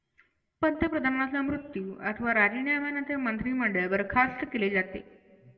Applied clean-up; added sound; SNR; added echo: none; none; none; reverberation time 1.0 s.